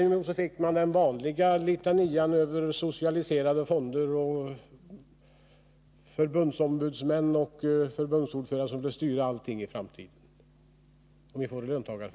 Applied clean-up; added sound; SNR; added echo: none; none; none; none.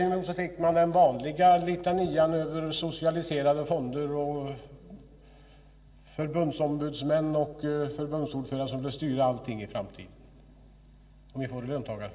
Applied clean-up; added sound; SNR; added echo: none; none; none; reverberation time 2.4 s.